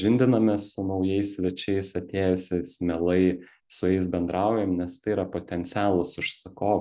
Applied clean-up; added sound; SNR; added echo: none; none; none; none.